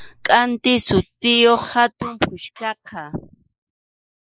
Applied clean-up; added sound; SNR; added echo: neural mask model Resemble Enhance denoiser.